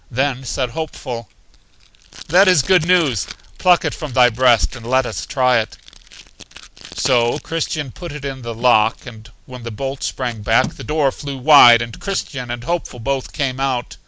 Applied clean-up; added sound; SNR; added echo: none; Packing tape, duct tape; 19 dB; none.